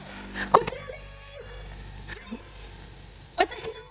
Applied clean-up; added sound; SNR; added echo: neural mask model DeepFilterNet 3.